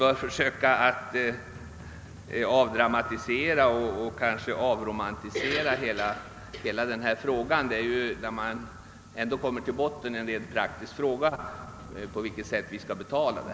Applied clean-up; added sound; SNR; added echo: none; Drum; 19 dB; none.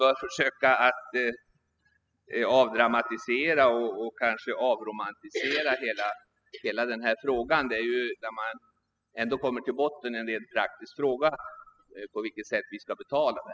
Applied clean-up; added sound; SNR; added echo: classical method spectral subtraction.